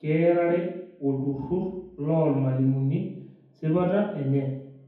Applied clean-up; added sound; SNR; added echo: none; none; none; reverberation time 0.9 s.